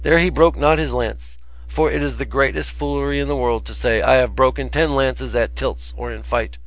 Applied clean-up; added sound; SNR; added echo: none; none; none; none.